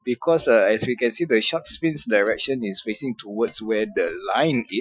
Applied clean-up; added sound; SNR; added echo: classical method Wiener filter.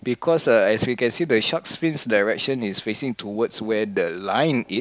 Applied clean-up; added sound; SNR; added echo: none; none; none; none.